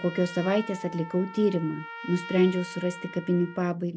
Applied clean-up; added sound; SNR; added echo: none; Trumpet; 14 dB; none.